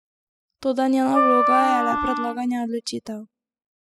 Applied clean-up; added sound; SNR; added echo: classical method spectral subtraction.